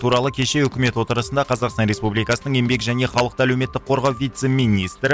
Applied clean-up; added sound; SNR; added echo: none; none; none; none.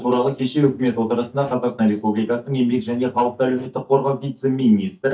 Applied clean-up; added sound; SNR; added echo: neural mask model DeepFilterNet 3.